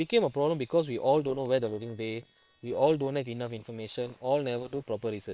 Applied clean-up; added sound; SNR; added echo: neural separator model SepFormer WHAM!.